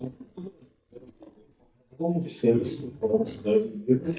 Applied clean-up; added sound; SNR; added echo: neural mask model DeepFilterNet 3.